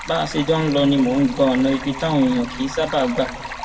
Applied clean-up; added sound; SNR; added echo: none; Stream; 13 dB; reverberation time 1.2 s.